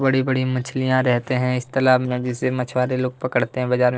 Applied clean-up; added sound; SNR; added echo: neural separator model SepFormer DNS4.